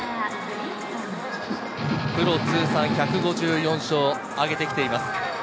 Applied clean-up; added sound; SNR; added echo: none; Strum; 4 dB; none.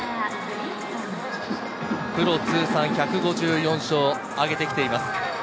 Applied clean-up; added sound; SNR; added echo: none; none; none; none.